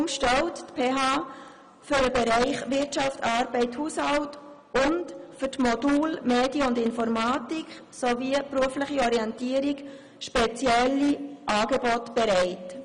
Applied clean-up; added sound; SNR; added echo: none; none; none; none.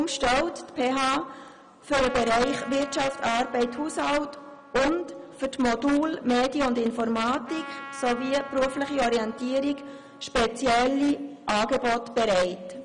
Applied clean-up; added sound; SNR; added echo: none; Trumpet; 18 dB; none.